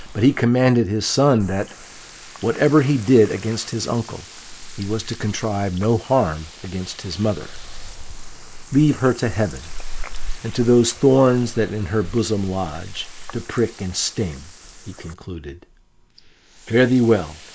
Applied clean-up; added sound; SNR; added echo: neural mask model Resemble Enhance denoiser.